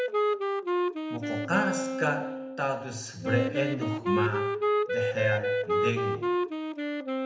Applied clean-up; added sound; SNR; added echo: none; Wind instrument, woodwind instrument; -3 dB; reverberation time 0.8 s.